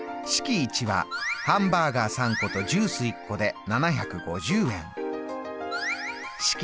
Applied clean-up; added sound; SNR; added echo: none; none; none; none.